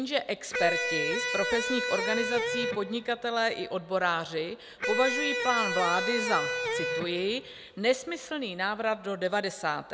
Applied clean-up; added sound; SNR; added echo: none; Electric guitar; 1 dB; none.